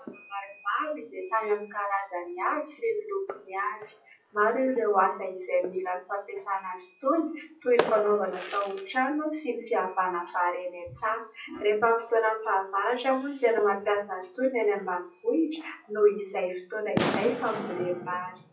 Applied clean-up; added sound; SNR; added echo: classical method WPE with log-MMSE.